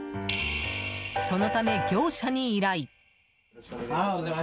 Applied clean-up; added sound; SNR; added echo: none; none; none; none.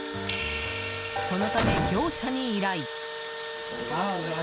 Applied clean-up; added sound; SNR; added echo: none; Engine / Drill + Boom; 3 dB; none.